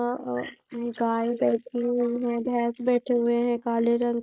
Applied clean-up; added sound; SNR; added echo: neural mask model Resemble Enhance denoiser.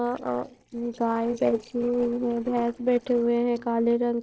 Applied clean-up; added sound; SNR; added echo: neural separator model SepFormer DNS4.